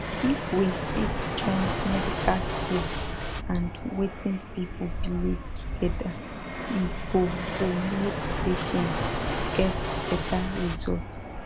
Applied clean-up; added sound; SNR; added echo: none; Fixed-wing aircraft, airplane; 0 dB; none.